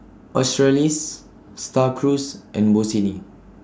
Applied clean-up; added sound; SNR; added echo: none; none; none; none.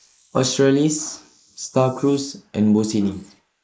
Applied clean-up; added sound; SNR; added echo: neural mask model Resemble Enhance denoiser.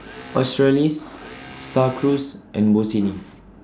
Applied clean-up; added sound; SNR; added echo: none; Engine / Mechanisms; 19 dB; none.